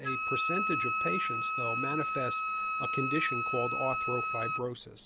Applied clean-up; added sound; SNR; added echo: none; Wind instrument, woodwind instrument; -3 dB; none.